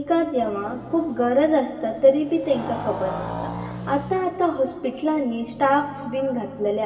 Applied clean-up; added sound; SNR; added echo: none; Motorcycle; 13 dB; reverberation time 2.5 s.